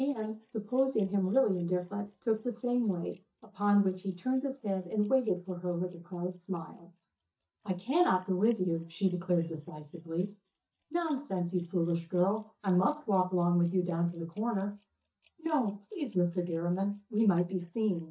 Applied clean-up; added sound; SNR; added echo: neural mask model DeepFilterNet 3.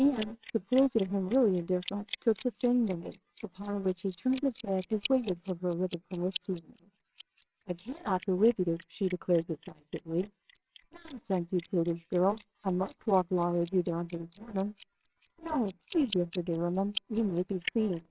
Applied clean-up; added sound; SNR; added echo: neural separator model SepFormer WHAMR!.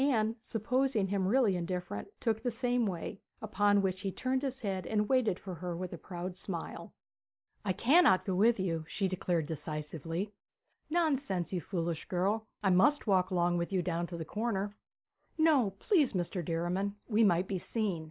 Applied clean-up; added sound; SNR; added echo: none; none; none; none.